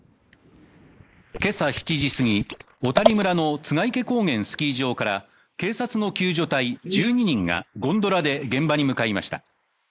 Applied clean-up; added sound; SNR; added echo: neural mask model Resemble Enhance denoiser.